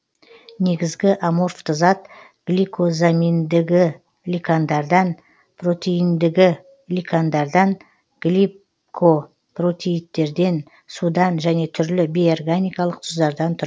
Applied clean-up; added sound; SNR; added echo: none; none; none; none.